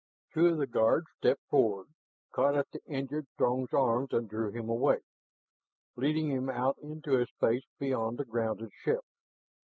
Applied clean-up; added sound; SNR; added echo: none; none; none; none.